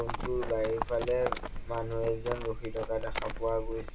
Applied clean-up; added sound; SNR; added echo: none; Livestock, farm animals, working animals; 3 dB; reverberation time 0.2 s.